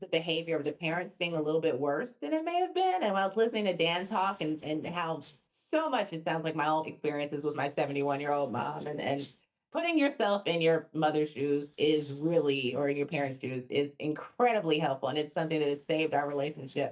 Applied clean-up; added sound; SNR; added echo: neural mask model DeepFilterNet 3.